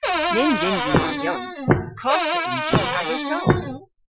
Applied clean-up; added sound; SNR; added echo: classical method Wiener filter.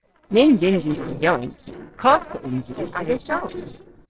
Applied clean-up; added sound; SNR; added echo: neural separator model SepFormer DNS4.